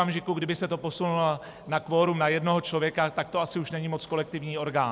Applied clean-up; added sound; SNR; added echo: none; none; none; none.